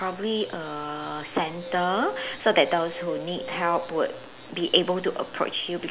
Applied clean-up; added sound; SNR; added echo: none; Glass; 11 dB; none.